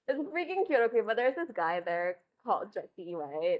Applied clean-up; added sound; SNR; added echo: neural mask model DeepFilterNet 3.